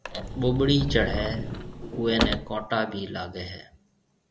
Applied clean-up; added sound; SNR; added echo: none; Sliding door / Slam / Wood; 2 dB; none.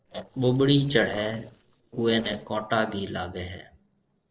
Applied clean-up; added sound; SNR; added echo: neural separator model SepFormer DNS4.